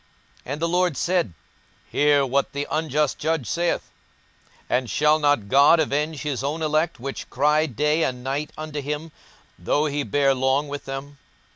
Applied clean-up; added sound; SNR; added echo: none; none; none; none.